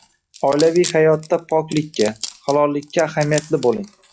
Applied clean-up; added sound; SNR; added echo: classical method log-MMSE.